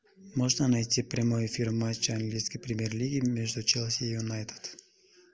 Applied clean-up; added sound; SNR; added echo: none; none; none; none.